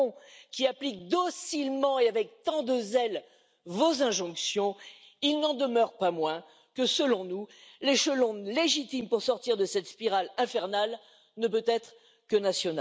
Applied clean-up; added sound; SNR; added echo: none; none; none; none.